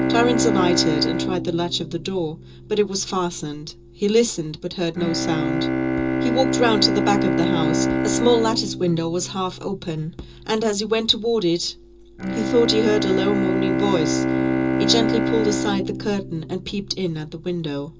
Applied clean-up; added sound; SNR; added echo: none; Bowed string instrument; 1 dB; reverberation time 0.2 s.